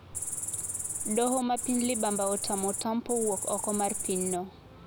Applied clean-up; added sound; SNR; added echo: none; Cricket; 3 dB; none.